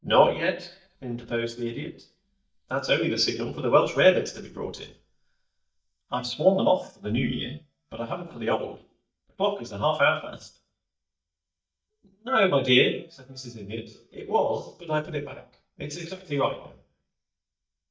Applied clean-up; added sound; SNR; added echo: neural mask model DeepFilterNet 3.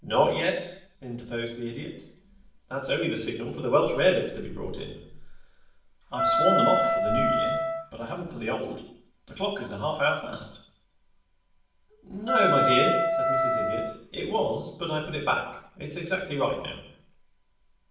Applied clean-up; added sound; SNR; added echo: none; Wind instrument, woodwind instrument; -5 dB; reverberation time 0.6 s.